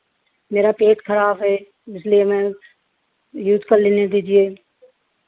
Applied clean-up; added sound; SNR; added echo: none; none; none; none.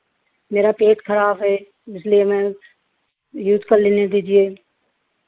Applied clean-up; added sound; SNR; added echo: neural mask model Resemble Enhance denoiser.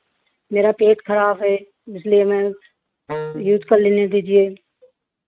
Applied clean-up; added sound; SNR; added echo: neural mask model RNNoise.